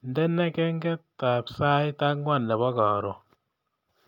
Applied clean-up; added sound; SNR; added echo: none; none; none; none.